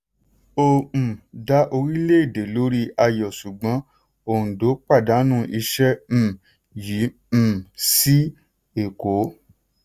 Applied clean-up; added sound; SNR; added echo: none; none; none; none.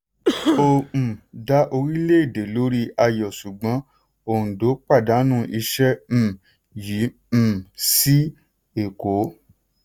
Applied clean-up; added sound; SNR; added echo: none; Cough; 3 dB; none.